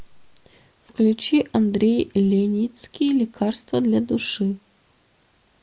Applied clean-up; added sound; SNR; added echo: none; none; none; none.